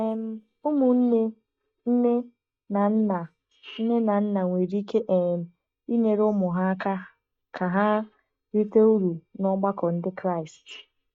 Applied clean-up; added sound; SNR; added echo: neural mask model DeepFilterNet 3.